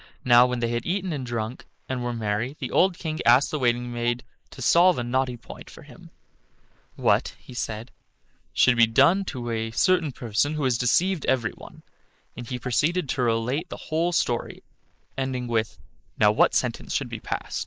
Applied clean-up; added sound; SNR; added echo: neural mask model Resemble Enhance denoiser.